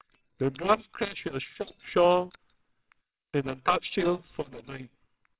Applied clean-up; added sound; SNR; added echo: neural separator model SepFormer WHAMR!.